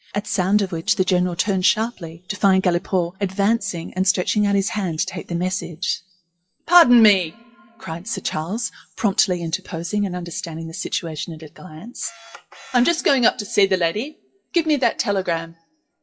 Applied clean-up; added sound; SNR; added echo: classical method WPE with log-MMSE.